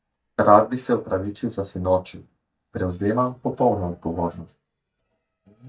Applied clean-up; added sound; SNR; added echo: neural mask model DeepFilterNet 3.